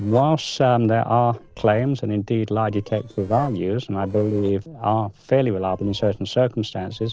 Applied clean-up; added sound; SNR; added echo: neural separator model SepFormer DNS4.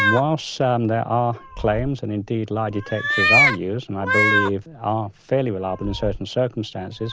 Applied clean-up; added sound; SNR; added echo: none; Meow; 2 dB; none.